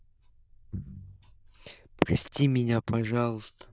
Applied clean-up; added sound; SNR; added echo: neural diffusion model UNIVERSE++.